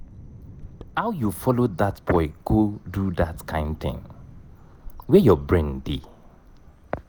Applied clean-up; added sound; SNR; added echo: none; Bird vocalization, bird call, bird song + Thunder; 20 dB; none.